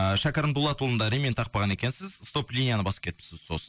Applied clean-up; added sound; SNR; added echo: none; none; none; none.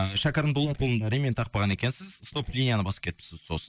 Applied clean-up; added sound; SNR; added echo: neural mask model DeepFilterNet 3.